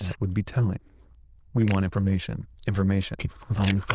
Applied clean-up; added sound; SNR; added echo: neural diffusion model UNIVERSE++.